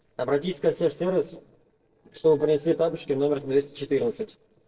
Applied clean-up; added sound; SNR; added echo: neural separator model SepFormer DNS4.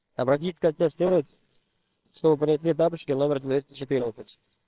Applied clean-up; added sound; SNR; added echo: neural separator model SepFormer WHAMR!.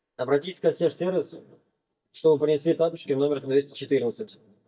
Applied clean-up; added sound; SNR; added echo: neural mask model DeepFilterNet 3.